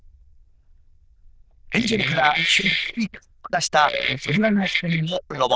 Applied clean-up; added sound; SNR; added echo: neural diffusion model UNIVERSE++.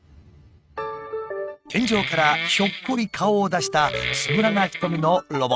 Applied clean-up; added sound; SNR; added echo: neural mask model RNNoise.